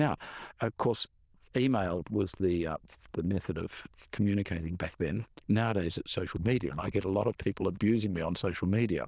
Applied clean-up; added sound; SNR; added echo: neural diffusion model UNIVERSE++.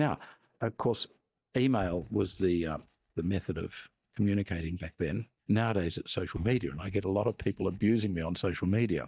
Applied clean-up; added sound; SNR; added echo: neural mask model DeepFilterNet 3.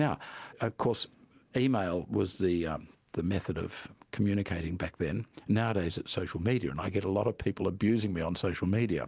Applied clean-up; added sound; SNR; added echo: none; none; none; none.